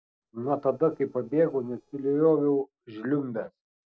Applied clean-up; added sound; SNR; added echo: neural separator model SepFormer DNS4.